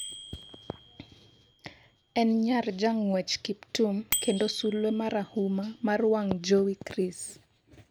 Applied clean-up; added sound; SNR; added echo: none; Bicycle bell; 14 dB; none.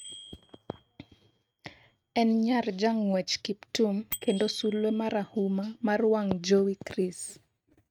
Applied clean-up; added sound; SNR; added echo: neural mask model RNNoise.